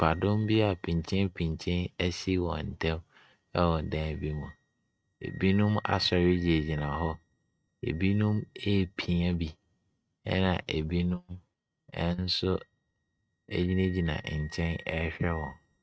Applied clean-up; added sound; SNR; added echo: neural mask model RNNoise.